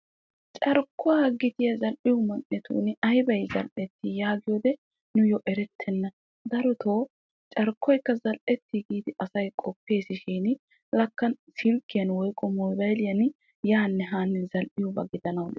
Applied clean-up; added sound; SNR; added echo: none; none; none; none.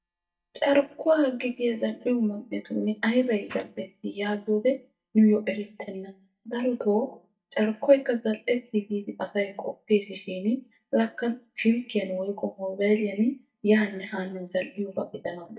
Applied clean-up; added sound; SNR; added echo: neural mask model DeepFilterNet 3.